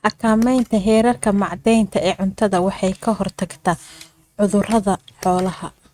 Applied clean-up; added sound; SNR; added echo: neural mask model RNNoise.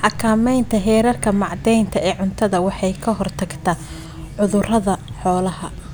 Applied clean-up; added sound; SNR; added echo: none; none; none; none.